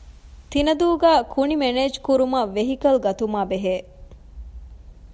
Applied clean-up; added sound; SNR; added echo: none; none; none; none.